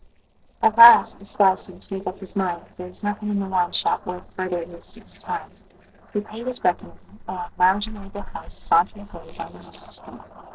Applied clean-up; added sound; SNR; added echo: neural separator model SepFormer DNS4.